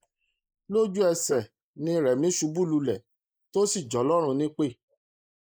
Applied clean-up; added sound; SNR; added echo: neural mask model Resemble Enhance denoiser.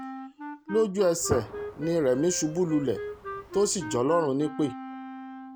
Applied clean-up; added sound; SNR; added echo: none; Gunshot, gunfire + Wind instrument, woodwind instrument; 10 dB; none.